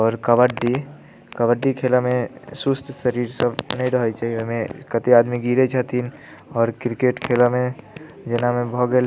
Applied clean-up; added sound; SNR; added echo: none; none; none; none.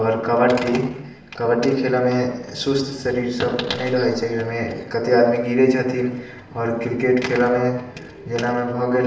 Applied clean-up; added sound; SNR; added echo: none; none; none; reverberation time 0.8 s.